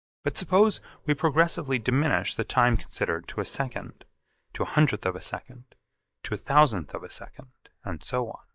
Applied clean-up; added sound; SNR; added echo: neural mask model DeepFilterNet 3.